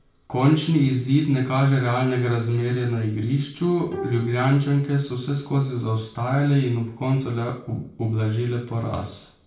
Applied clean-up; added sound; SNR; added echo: none; Bowed string instrument; 17 dB; reverberation time 0.3 s.